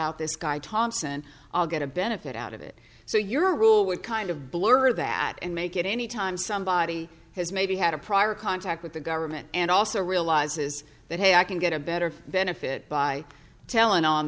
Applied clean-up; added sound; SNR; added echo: none; none; none; none.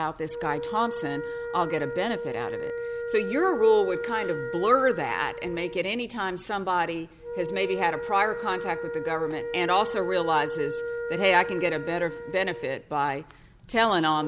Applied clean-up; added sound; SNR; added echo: none; Wind instrument, woodwind instrument; 7 dB; none.